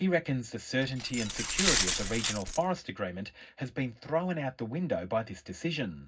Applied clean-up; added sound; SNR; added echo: none; Glass; -1 dB; reverberation time 0.4 s.